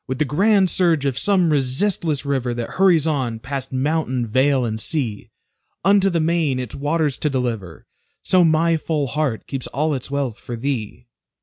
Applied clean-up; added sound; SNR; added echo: none; none; none; none.